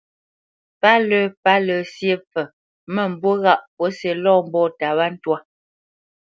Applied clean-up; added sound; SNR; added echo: none; none; none; none.